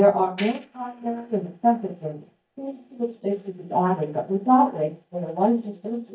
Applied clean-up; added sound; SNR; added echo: neural mask model DeepFilterNet 3.